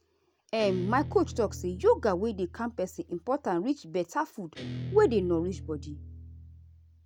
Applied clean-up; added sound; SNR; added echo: none; Guitar; 12 dB; none.